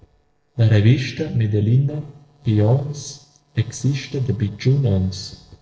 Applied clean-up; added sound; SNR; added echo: neural separator model SepFormer DNS4.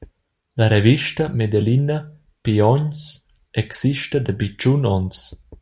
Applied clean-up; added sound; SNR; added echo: none; none; none; none.